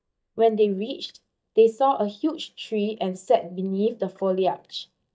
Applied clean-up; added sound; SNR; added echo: neural mask model DeepFilterNet 3.